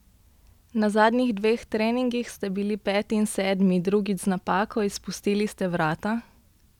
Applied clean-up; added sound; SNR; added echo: none; none; none; none.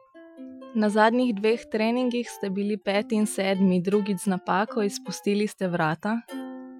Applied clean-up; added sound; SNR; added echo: classical method Wiener filter.